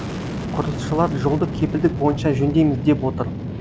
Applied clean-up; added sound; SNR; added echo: none; Fixed-wing aircraft, airplane; 5 dB; none.